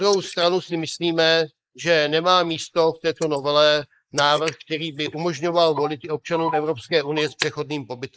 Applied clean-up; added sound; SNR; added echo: neural mask model Resemble Enhance denoiser.